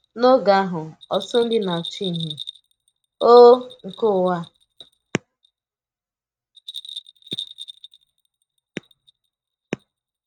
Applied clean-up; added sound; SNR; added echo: neural mask model RNNoise.